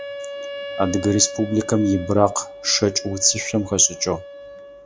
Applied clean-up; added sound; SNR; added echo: none; Wind instrument, woodwind instrument; 13 dB; none.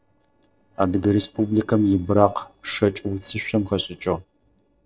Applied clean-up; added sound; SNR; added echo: neural separator model SepFormer DNS4.